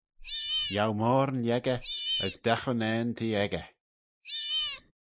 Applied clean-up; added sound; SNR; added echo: neural mask model Resemble Enhance denoiser.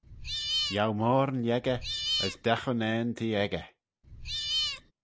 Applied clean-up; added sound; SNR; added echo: none; Cat; 2 dB; none.